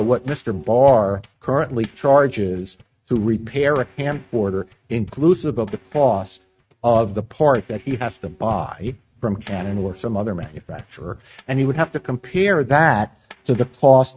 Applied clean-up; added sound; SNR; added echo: neural mask model RNNoise.